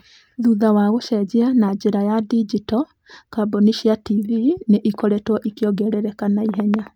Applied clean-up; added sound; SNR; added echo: none; none; none; none.